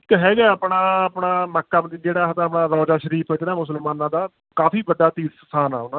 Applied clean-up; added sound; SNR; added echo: none; none; none; none.